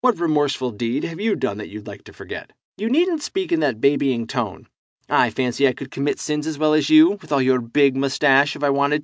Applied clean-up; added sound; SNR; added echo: none; none; none; none.